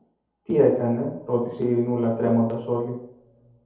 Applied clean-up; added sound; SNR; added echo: none; none; none; reverberation time 2.1 s.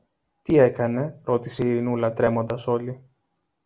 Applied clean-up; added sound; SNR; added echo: none; none; none; none.